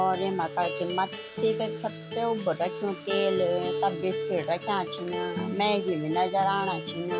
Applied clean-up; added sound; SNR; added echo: none; Acoustic guitar; 5 dB; none.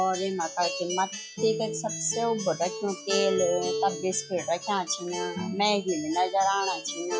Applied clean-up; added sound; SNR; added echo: classical method log-MMSE.